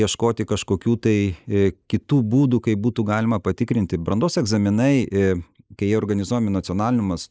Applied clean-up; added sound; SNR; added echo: neural mask model Resemble Enhance denoiser.